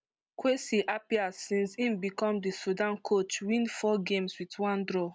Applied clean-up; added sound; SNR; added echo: none; none; none; none.